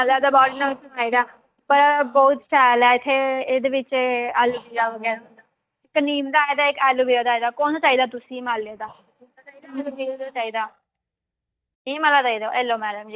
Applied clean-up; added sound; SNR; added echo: neural mask model DeepFilterNet 3.